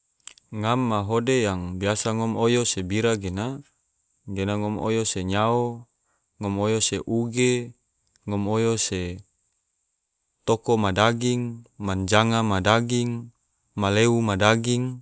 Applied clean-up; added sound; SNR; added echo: none; none; none; none.